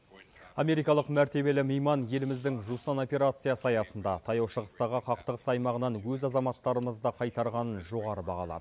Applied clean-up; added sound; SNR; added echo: none; none; none; none.